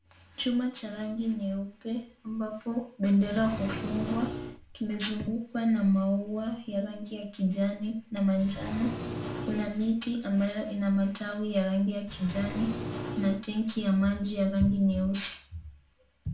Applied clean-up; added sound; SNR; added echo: none; Engine; 8 dB; reverberation time 0.4 s.